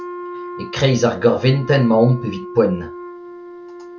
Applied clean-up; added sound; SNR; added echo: none; Wind instrument, woodwind instrument; 13 dB; none.